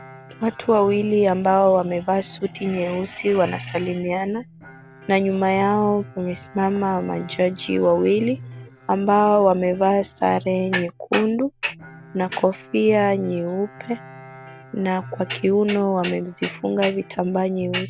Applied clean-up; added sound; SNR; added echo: none; Electric guitar + Bowed string instrument; 20 dB; none.